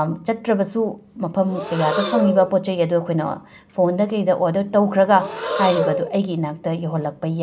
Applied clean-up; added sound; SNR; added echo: none; Breathing; 9 dB; none.